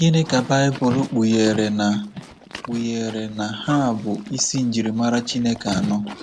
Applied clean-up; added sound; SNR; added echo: none; Livestock, farm animals, working animals; 14 dB; none.